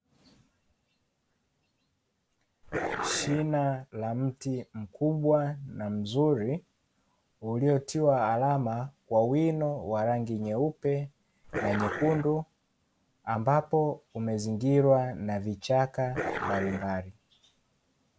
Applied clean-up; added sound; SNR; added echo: none; Dog; 4 dB; none.